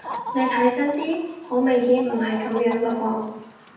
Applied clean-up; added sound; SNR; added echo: none; Chicken, rooster; 10 dB; reverberation time 0.9 s.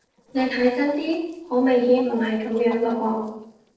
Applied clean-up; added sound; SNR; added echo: neural separator model SepFormer DNS4.